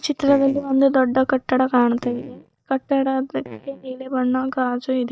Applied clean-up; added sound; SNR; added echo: neural mask model DeepFilterNet 3.